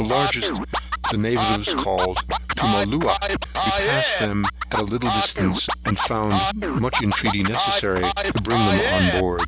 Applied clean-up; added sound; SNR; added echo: none; Scratching (performance technique); 1 dB; none.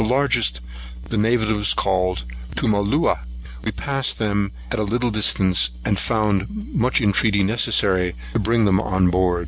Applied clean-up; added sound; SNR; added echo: none; none; none; none.